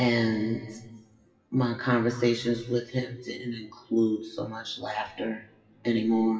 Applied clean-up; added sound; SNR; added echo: classical method WPE with log-MMSE.